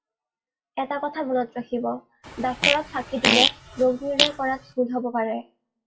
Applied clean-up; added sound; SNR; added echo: classical method WPE with log-MMSE.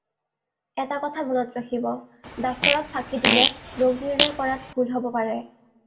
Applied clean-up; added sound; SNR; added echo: none; Fart; -2 dB; reverberation time 0.4 s.